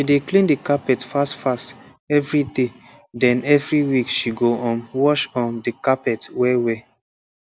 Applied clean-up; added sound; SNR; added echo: none; none; none; none.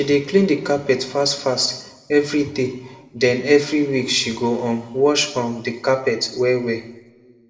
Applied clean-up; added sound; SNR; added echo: none; none; none; reverberation time 0.7 s.